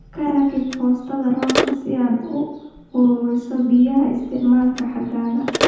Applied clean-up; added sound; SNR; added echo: none; Telephone; 9 dB; reverberation time 1.0 s.